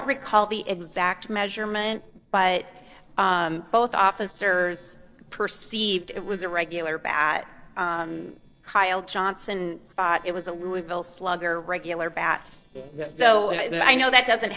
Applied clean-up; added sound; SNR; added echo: neural separator model SepFormer DNS4.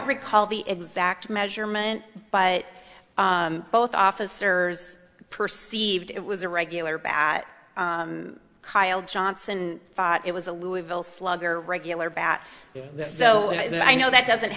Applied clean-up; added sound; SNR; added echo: none; none; none; none.